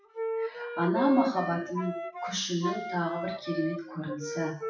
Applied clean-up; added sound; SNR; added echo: classical method WPE with log-MMSE.